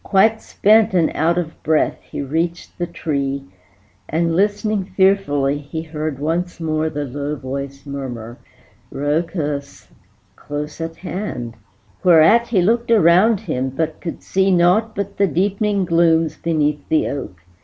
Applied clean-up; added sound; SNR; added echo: none; none; none; none.